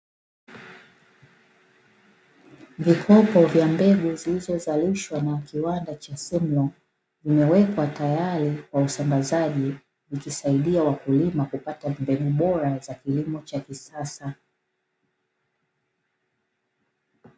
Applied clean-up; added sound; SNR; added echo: none; none; none; none.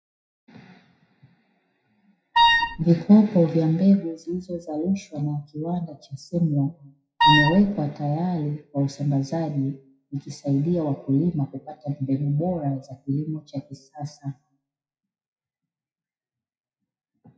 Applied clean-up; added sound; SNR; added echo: classical method WPE with log-MMSE.